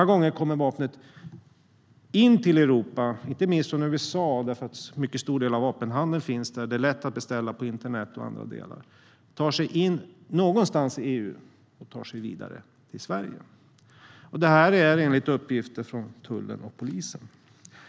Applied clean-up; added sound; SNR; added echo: none; none; none; none.